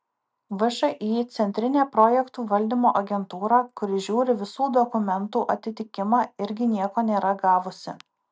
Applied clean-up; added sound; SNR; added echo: none; none; none; none.